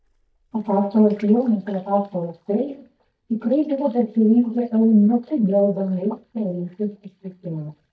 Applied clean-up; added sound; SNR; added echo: neural mask model DeepFilterNet 3.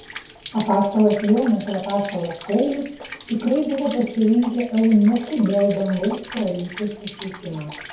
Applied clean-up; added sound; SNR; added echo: none; Rain; 15 dB; reverberation time 0.6 s.